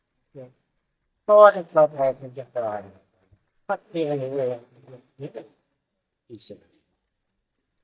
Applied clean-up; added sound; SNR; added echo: neural mask model DeepFilterNet 3.